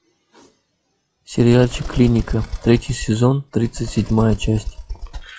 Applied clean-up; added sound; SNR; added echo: classical method log-MMSE.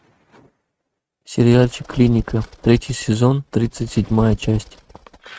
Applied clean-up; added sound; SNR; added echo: neural mask model RNNoise.